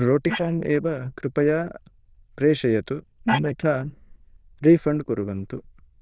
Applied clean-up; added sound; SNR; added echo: neural diffusion model UNIVERSE++.